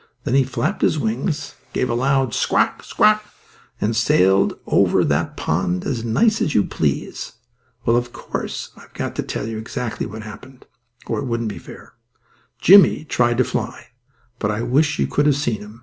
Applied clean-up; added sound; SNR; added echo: none; none; none; none.